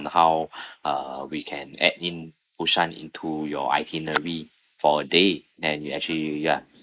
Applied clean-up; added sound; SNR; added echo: neural mask model Resemble Enhance denoiser.